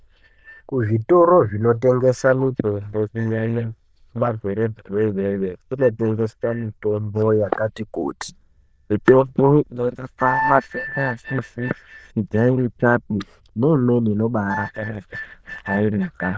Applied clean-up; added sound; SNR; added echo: neural diffusion model UNIVERSE++.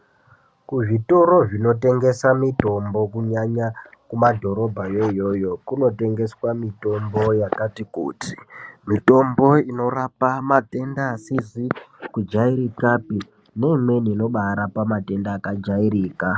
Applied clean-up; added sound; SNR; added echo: none; none; none; none.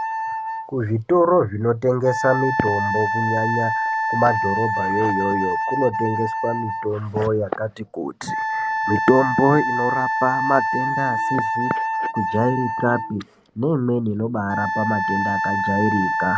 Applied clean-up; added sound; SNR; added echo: none; Wind instrument, woodwind instrument; 2 dB; none.